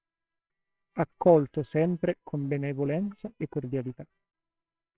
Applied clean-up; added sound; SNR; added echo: neural separator model SepFormer WHAMR!.